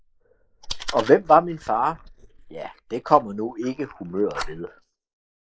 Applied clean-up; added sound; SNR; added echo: neural mask model Resemble Enhance denoiser.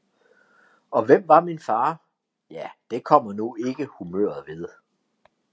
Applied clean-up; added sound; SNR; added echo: none; none; none; none.